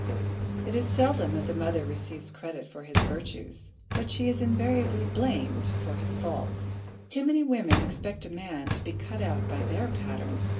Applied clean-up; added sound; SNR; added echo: none; Engine; -1 dB; reverberation time 0.2 s.